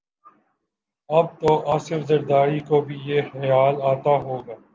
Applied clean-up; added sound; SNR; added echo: none; none; none; none.